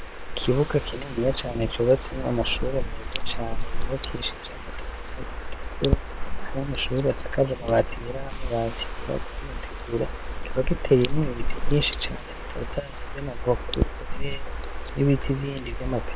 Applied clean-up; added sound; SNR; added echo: neural separator model SepFormer WHAM!.